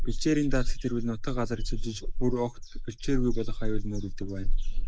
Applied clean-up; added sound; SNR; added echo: neural mask model Resemble Enhance denoiser.